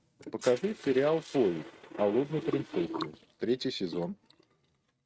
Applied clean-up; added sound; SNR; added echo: neural mask model RNNoise.